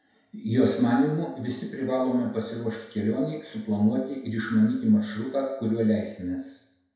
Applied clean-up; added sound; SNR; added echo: none; none; none; reverberation time 0.7 s.